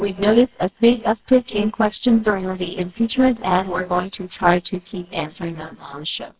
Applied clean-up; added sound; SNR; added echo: neural separator model SepFormer WHAMR!.